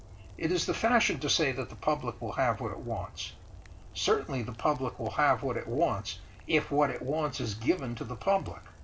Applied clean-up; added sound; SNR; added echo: none; Rain; 17 dB; none.